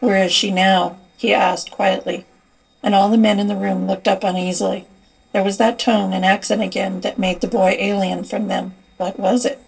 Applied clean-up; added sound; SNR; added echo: neural separator model SepFormer DNS4.